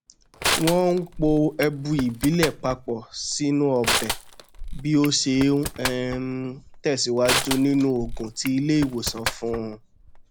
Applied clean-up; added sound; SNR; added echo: none; Crushing; 7 dB; none.